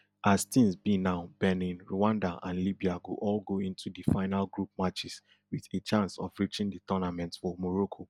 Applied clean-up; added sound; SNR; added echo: none; none; none; none.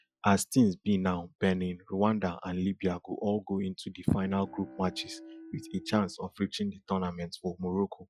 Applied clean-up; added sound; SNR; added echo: classical method Wiener filter.